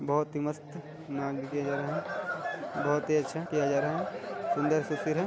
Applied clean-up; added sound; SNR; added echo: none; none; none; none.